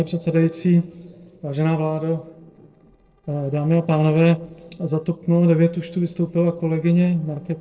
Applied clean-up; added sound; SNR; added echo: neural separator model SepFormer DNS4.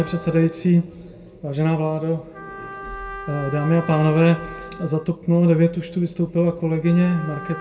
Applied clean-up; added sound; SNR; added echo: none; Trumpet; 17 dB; reverberation time 0.2 s.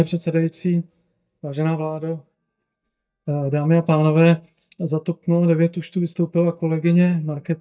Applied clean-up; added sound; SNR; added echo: neural mask model DeepFilterNet 3.